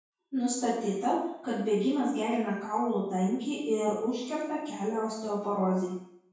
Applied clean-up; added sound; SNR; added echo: none; none; none; reverberation time 0.6 s.